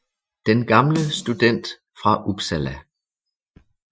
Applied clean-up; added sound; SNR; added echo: classical method Wiener filter.